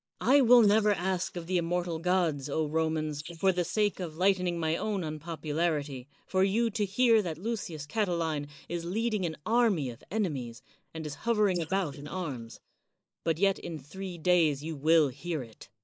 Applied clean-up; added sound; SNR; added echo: neural mask model Resemble Enhance denoiser.